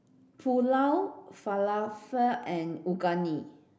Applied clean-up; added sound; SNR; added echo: none; none; none; none.